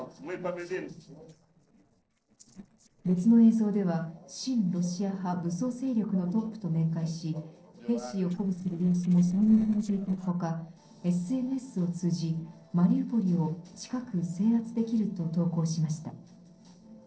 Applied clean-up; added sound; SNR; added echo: neural separator model SepFormer DNS4.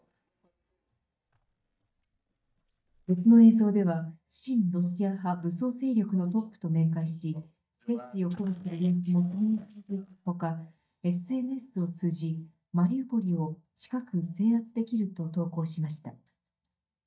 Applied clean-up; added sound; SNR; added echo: neural mask model DeepFilterNet 3.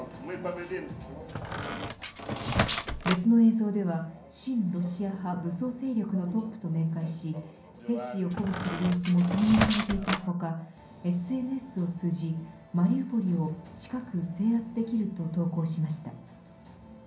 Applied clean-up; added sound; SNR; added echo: none; Squeak; 1 dB; reverberation time 0.6 s.